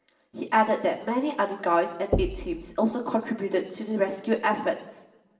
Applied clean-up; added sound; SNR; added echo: none; Knock / Wood; 7 dB; reverberation time 1.0 s.